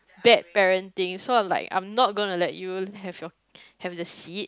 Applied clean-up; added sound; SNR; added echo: none; none; none; none.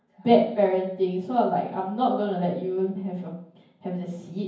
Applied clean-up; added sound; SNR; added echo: none; none; none; reverberation time 0.9 s.